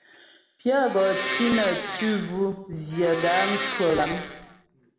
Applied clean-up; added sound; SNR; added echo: none; Domestic sounds, home sounds; 5 dB; reverberation time 0.9 s.